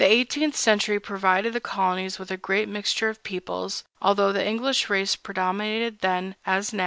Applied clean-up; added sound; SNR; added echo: none; none; none; none.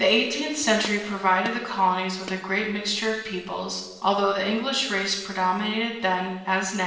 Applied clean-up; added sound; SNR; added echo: none; Gunshot, gunfire; 18 dB; reverberation time 1.0 s.